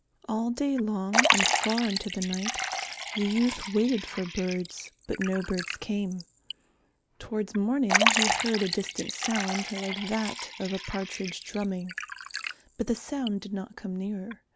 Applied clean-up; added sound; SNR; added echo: none; Liquid; 2 dB; none.